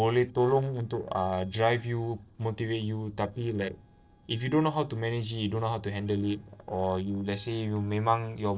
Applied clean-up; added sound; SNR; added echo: neural separator model SepFormer DNS4.